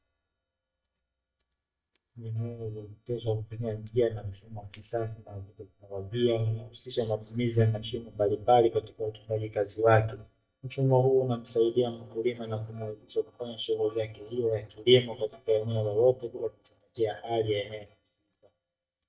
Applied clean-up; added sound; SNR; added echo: neural mask model DeepFilterNet 3.